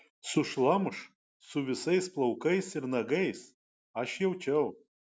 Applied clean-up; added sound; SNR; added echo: none; none; none; none.